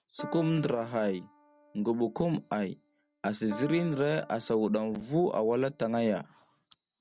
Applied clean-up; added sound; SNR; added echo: none; Piano; 18 dB; none.